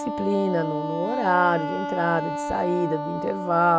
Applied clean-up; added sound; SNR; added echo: none; Wind instrument, woodwind instrument; 5 dB; none.